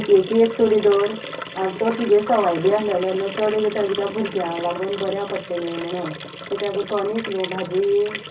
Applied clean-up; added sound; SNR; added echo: none; Liquid; 11 dB; reverberation time 0.4 s.